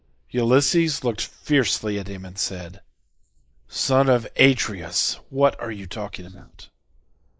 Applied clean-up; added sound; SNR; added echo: neural mask model Resemble Enhance denoiser.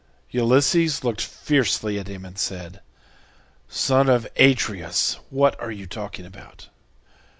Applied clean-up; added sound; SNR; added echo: none; none; none; none.